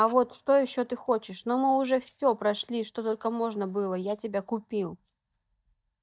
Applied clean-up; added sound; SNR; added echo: neural mask model DeepFilterNet 3.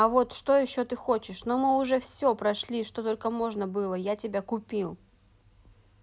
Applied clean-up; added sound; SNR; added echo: none; none; none; none.